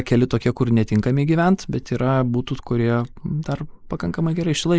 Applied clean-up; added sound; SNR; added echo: neural mask model Resemble Enhance denoiser.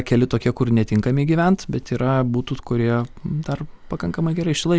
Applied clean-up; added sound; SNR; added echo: none; none; none; none.